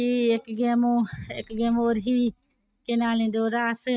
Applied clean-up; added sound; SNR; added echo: neural mask model RNNoise.